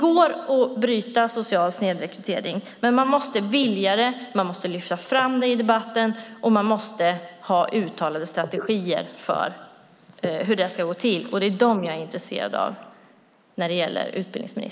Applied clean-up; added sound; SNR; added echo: neural mask model Resemble Enhance denoiser.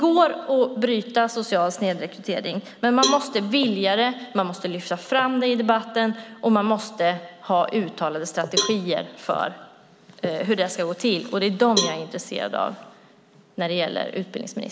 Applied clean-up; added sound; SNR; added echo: none; Cowbell; 8 dB; none.